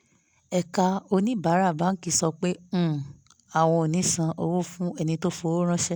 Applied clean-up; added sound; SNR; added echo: none; none; none; none.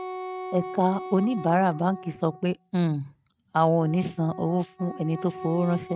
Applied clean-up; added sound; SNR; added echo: neural mask model RNNoise.